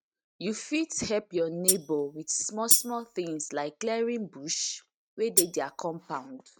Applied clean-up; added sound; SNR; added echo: neural mask model RNNoise.